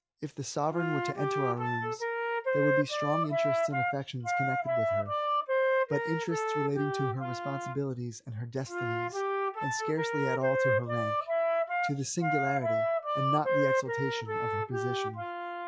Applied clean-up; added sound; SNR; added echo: classical method log-MMSE.